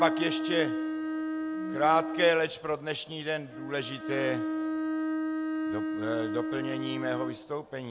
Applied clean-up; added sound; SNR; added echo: none; Bowed string instrument; 2 dB; none.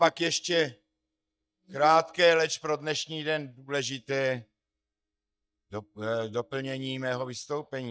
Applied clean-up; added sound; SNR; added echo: neural mask model DeepFilterNet 3.